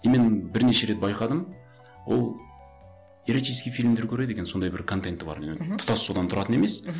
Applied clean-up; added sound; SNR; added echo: none; none; none; none.